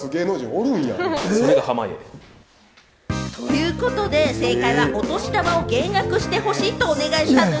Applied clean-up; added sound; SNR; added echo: none; Explosion; 17 dB; none.